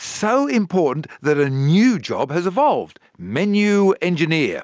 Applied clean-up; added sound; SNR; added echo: none; none; none; none.